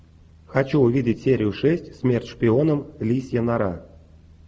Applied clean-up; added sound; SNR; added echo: none; none; none; none.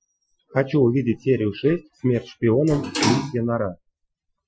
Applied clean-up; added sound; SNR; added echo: classical method Wiener filter.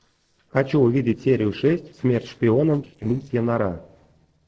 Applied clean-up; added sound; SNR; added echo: neural separator model SepFormer DNS4.